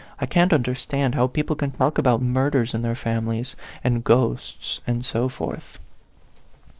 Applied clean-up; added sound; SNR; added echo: neural separator model SepFormer DNS4.